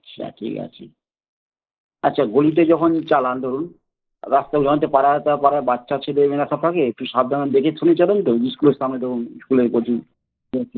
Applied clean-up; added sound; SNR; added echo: neural mask model Resemble Enhance denoiser.